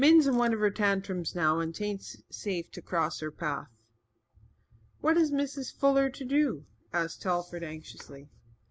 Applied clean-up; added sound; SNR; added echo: none; none; none; none.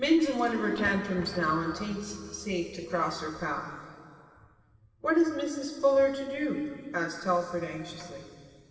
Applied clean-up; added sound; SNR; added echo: none; Squeak / Thump, thud; 15 dB; reverberation time 2.4 s.